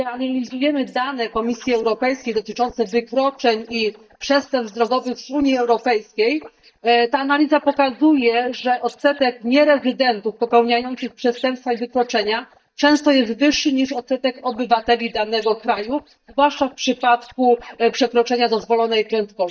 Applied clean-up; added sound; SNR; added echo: neural mask model DeepFilterNet 3.